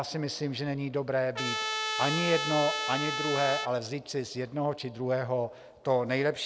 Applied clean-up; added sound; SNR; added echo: none; Trumpet; 2 dB; none.